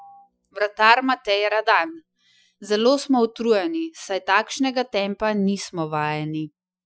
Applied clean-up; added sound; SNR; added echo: classical method Wiener filter.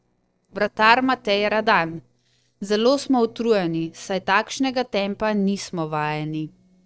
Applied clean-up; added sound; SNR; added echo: neural separator model SepFormer DNS4.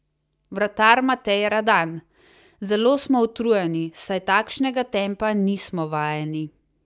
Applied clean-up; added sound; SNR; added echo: none; none; none; none.